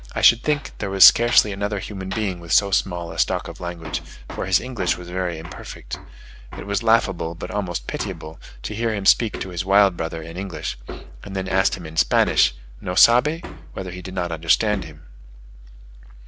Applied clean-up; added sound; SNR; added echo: none; Hammer; 16 dB; none.